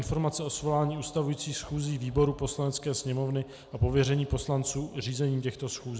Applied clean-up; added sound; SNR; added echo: none; none; none; none.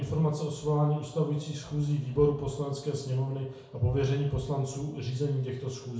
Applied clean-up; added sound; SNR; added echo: none; none; none; reverberation time 0.6 s.